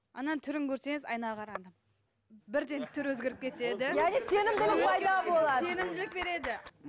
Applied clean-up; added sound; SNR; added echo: none; none; none; none.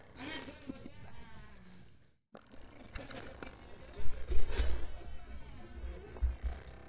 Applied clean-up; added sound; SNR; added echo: neural mask model DeepFilterNet 3.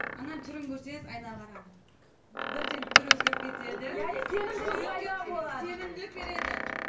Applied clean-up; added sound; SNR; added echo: none; Door; -4 dB; reverberation time 0.3 s.